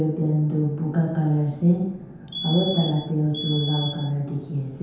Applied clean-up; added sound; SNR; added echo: none; Alarm; 9 dB; reverberation time 0.9 s.